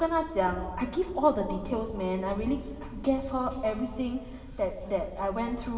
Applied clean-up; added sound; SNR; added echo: none; Wind; 12 dB; reverberation time 2.1 s.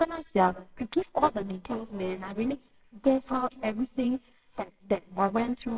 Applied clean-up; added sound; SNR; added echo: neural separator model SepFormer WHAMR!.